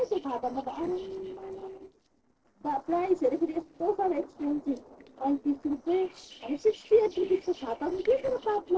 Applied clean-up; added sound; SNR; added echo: neural separator model SepFormer DNS4.